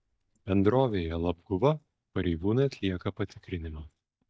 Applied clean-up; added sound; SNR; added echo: neural mask model DeepFilterNet 3.